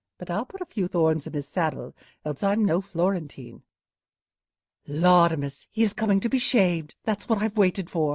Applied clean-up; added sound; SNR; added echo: none; none; none; none.